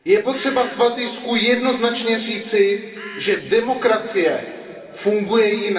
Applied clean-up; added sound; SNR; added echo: none; Bird; 15 dB; reverberation time 2.5 s.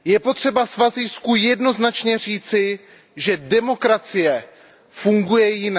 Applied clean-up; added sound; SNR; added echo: none; none; none; none.